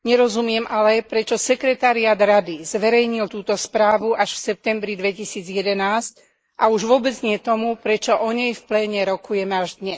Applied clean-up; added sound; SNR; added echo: neural mask model Resemble Enhance denoiser.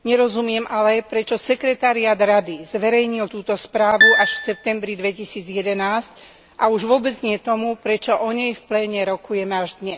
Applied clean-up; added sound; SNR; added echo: none; Piano; -2 dB; none.